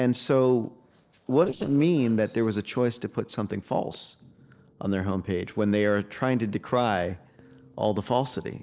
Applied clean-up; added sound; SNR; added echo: neural separator model SepFormer DNS4.